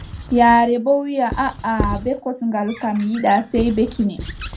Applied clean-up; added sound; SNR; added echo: none; Squeak / Writing; 12 dB; reverberation time 0.2 s.